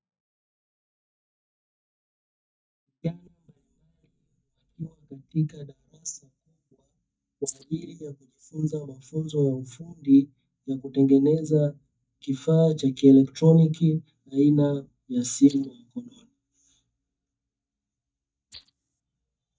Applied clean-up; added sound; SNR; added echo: neural mask model DeepFilterNet 3.